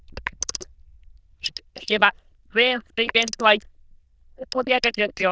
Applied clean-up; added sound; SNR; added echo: neural diffusion model UNIVERSE++.